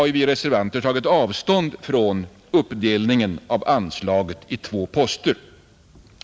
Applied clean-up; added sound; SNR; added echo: none; none; none; none.